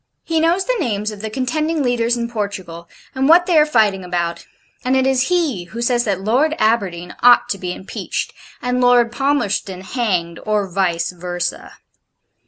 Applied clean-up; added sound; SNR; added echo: none; none; none; none.